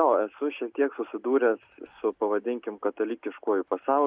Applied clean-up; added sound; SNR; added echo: none; none; none; none.